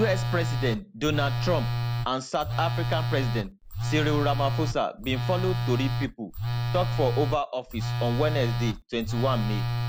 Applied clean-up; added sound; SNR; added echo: none; Telephone; 0 dB; none.